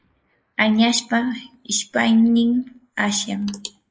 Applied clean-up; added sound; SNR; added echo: neural mask model Resemble Enhance denoiser.